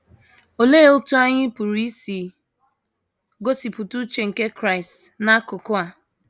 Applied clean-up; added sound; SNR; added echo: none; none; none; none.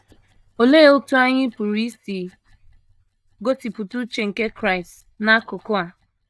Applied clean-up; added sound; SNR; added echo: neural mask model DeepFilterNet 3.